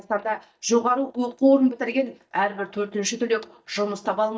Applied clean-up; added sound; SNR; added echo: neural mask model DeepFilterNet 3.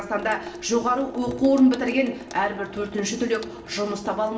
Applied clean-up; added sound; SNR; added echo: none; Sink (filling or washing) / Water tap, faucet; 15 dB; reverberation time 0.7 s.